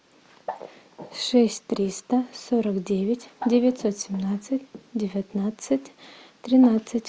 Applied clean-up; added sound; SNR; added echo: none; none; none; none.